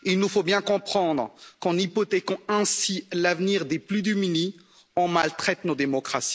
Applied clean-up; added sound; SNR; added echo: none; none; none; none.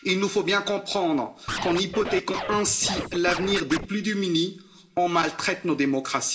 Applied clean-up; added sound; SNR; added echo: none; Scratching (performance technique); 7 dB; reverberation time 0.4 s.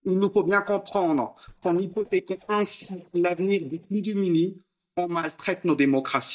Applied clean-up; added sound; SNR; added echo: neural mask model DeepFilterNet 3.